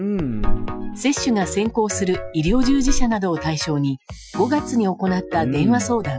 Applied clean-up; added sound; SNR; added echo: classical method Wiener filter.